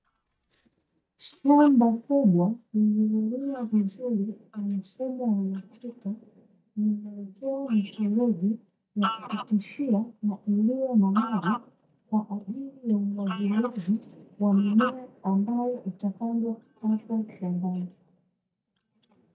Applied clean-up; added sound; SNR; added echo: neural mask model DeepFilterNet 3.